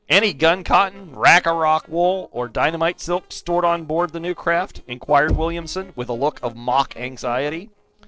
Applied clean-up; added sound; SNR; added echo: neural separator model SepFormer DNS4.